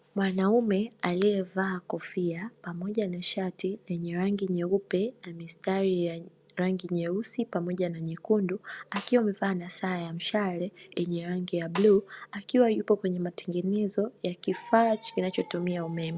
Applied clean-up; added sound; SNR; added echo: none; Snare drum; 14 dB; none.